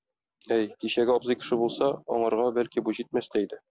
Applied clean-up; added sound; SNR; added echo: none; none; none; none.